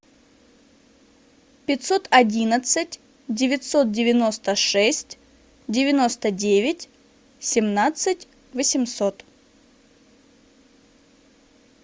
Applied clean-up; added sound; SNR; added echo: none; none; none; none.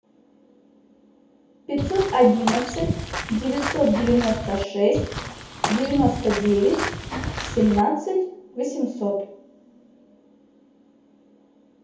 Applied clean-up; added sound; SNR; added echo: none; Walk, footsteps / Bird vocalization, bird call, bird song; 5 dB; reverberation time 0.7 s.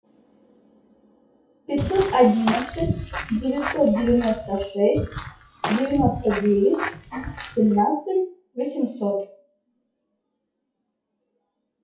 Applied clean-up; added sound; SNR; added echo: classical method WPE with log-MMSE.